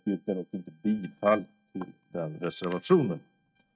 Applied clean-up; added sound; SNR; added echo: neural mask model RNNoise.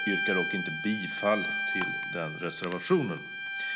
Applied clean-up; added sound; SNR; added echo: none; Bowed string instrument; 2 dB; none.